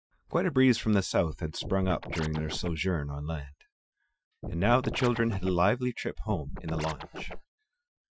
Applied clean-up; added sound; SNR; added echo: classical method Wiener filter.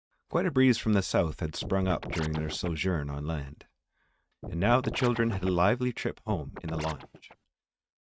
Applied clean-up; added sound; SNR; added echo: neural mask model RNNoise.